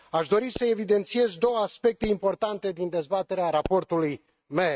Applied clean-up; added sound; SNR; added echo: neural mask model RNNoise.